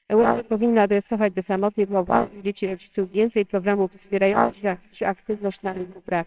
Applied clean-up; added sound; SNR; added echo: neural separator model SepFormer WHAMR!.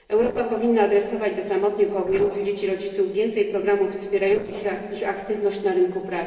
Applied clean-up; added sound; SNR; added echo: neural separator model SepFormer DNS4.